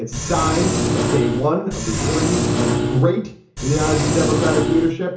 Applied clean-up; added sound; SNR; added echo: none; Engine; 0 dB; reverberation time 0.7 s.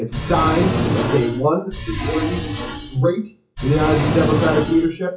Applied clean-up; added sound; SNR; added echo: classical method WPE with log-MMSE.